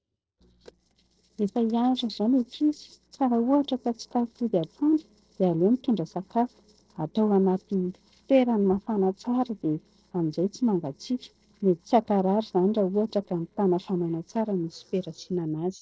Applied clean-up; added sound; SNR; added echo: neural separator model SepFormer DNS4.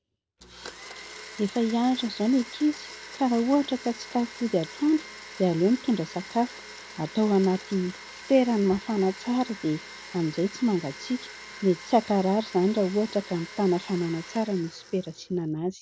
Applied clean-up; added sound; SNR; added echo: none; Domestic sounds, home sounds; 16 dB; none.